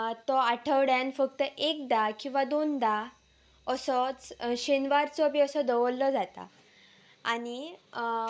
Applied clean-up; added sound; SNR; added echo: none; none; none; none.